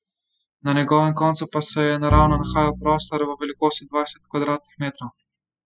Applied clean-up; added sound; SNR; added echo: classical method spectral subtraction.